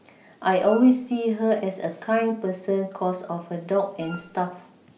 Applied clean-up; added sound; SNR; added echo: none; Wind instrument, woodwind instrument; 19 dB; none.